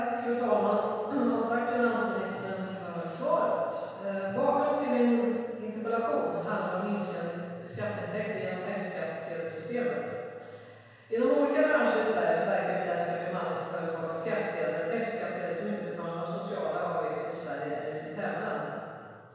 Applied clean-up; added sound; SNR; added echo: none; none; none; reverberation time 1.9 s.